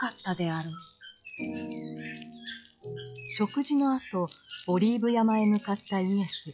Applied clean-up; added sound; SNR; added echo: classical method log-MMSE.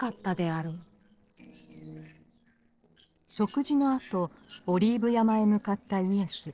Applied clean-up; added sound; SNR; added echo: neural separator model SepFormer DNS4.